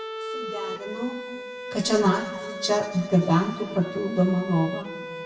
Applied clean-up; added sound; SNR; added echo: none; Bowed string instrument; 10 dB; reverberation time 1.7 s.